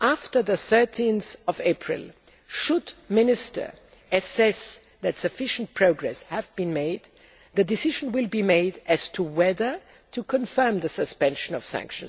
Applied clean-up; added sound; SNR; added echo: none; none; none; none.